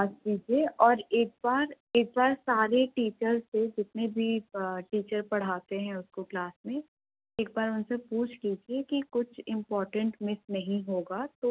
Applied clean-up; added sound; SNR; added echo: none; none; none; none.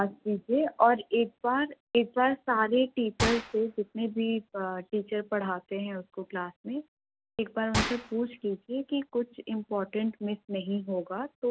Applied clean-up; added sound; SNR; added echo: none; Gunshot, gunfire; 8 dB; none.